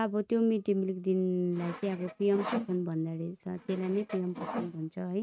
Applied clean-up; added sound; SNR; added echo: neural mask model RNNoise.